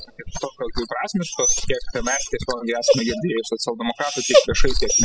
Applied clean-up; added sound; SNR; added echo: classical method spectral subtraction.